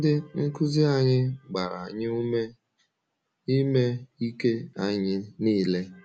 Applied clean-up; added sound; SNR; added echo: none; none; none; none.